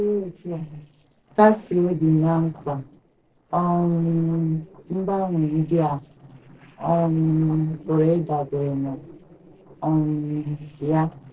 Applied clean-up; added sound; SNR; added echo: neural separator model SepFormer DNS4.